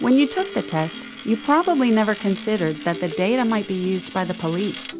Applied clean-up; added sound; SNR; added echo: none; Coin (dropping); 15 dB; none.